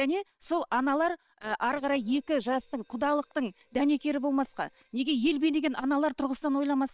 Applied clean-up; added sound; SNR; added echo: neural separator model SepFormer WHAM!.